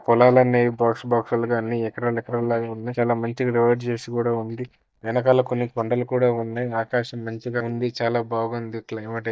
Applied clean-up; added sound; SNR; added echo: neural mask model DeepFilterNet 3.